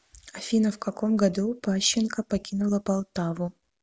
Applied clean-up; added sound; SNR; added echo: none; none; none; none.